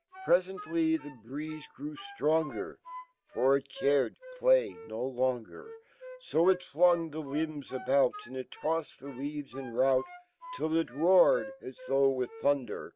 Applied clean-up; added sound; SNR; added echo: none; Wind instrument, woodwind instrument; 18 dB; none.